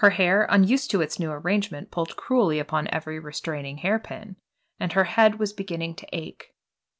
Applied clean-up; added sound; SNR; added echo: none; none; none; none.